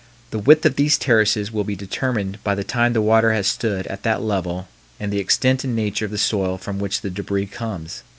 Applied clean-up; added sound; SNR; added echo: none; none; none; none.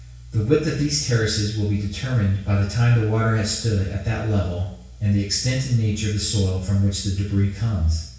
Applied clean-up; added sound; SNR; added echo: none; none; none; reverberation time 0.6 s.